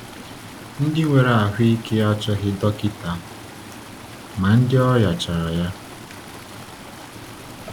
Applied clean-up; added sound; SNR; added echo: none; Stream; 16 dB; none.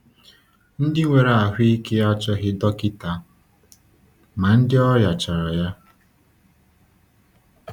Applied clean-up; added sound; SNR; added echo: none; none; none; none.